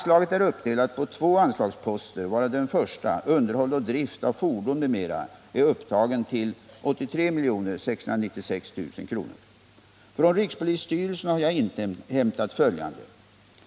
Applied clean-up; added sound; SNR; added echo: none; none; none; none.